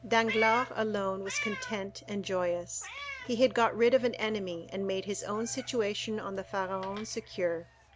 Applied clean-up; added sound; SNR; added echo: none; Meow; 12 dB; none.